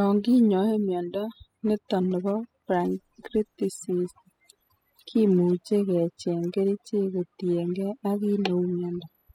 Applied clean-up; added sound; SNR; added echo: classical method spectral subtraction.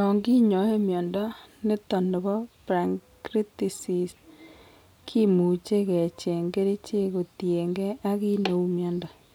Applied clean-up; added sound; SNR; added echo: none; none; none; none.